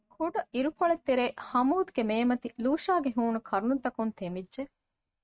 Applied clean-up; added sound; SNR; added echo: neural mask model RNNoise.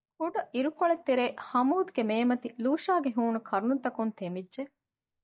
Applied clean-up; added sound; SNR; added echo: neural mask model DeepFilterNet 3.